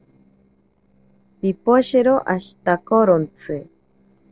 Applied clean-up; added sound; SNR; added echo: neural separator model SepFormer DNS4.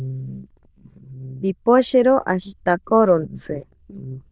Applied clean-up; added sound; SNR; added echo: neural diffusion model UNIVERSE++.